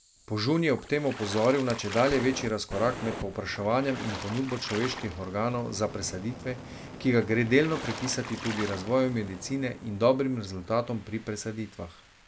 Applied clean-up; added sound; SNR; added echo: none; Fire + Water / Splash, splatter; 12 dB; none.